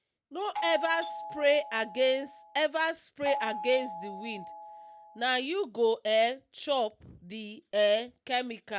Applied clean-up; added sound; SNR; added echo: none; Doorbell; 9 dB; none.